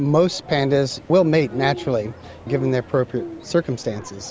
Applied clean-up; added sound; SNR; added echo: none; Bird; 15 dB; none.